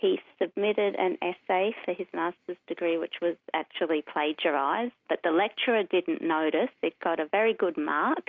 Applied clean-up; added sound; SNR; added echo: none; none; none; none.